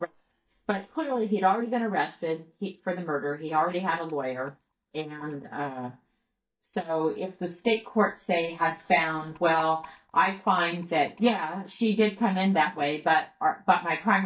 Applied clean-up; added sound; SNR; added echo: neural mask model DeepFilterNet 3.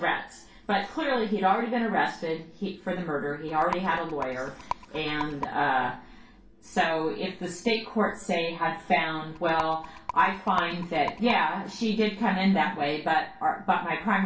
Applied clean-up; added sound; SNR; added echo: none; Rattle; 11 dB; reverberation time 0.3 s.